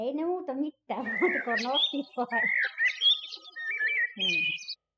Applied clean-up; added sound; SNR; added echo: classical method spectral subtraction.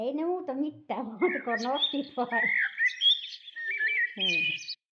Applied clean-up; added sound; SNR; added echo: neural mask model Resemble Enhance denoiser.